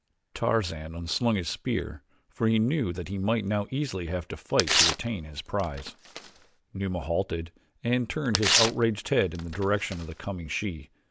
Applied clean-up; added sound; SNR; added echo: none; Tearing; 1 dB; none.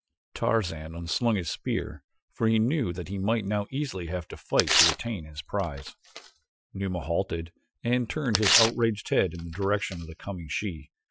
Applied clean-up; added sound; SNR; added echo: classical method Wiener filter.